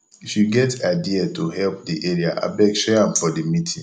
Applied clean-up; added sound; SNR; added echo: none; none; none; none.